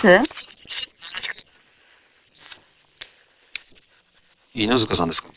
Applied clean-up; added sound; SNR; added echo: neural separator model SepFormer WHAM!.